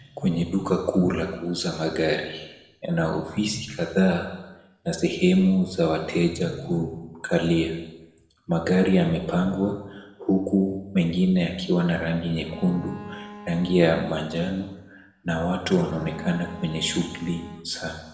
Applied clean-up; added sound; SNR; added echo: none; Bowed string instrument; 17 dB; reverberation time 1.0 s.